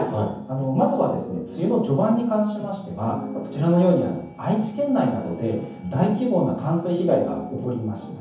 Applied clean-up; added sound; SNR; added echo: none; none; none; reverberation time 0.7 s.